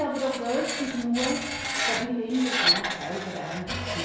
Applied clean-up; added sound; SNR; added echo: none; Screech; 0 dB; reverberation time 1.1 s.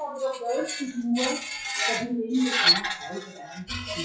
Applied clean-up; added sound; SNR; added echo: classical method WPE with log-MMSE.